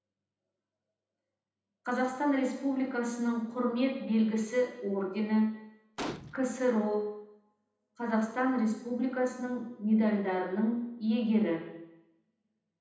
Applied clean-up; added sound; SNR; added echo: none; Gunshot, gunfire; 11 dB; reverberation time 0.9 s.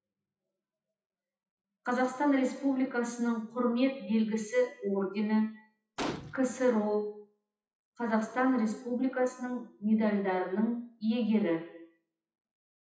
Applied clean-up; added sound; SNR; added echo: classical method WPE with log-MMSE.